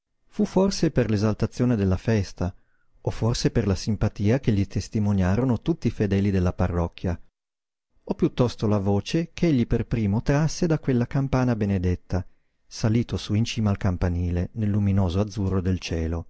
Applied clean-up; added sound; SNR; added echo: none; none; none; none.